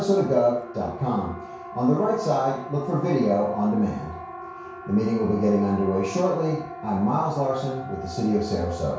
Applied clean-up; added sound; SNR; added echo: none; Siren; 12 dB; reverberation time 0.6 s.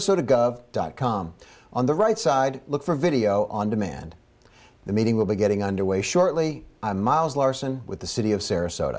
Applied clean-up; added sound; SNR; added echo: none; none; none; none.